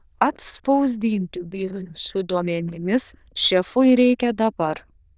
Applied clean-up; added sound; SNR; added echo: neural diffusion model UNIVERSE++.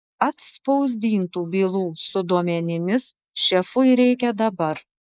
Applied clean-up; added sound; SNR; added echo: neural mask model Resemble Enhance denoiser.